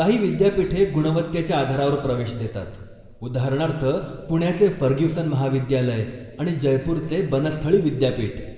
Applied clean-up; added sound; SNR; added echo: none; none; none; reverberation time 1.4 s.